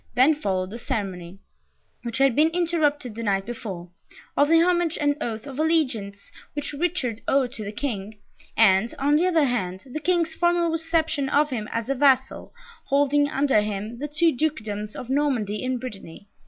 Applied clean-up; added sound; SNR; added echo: none; none; none; none.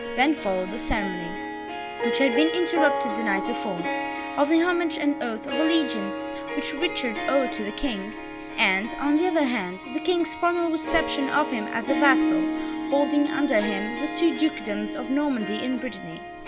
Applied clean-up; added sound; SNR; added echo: none; Harp; 4 dB; none.